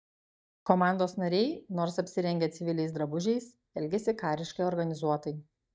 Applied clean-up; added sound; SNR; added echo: neural mask model DeepFilterNet 3.